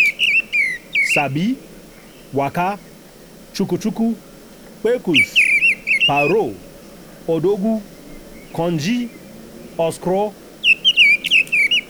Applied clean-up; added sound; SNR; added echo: none; Bird vocalization, bird call, bird song; -2 dB; none.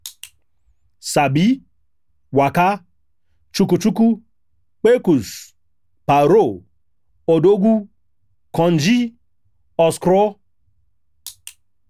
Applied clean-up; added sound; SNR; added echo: none; none; none; none.